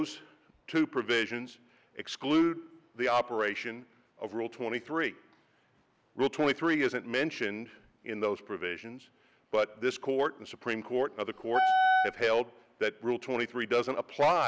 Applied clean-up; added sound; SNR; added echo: none; Wind instrument, woodwind instrument; -5 dB; none.